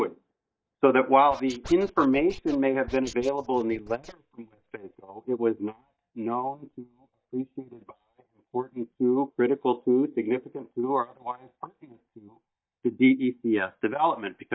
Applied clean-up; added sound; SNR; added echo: neural mask model DeepFilterNet 3.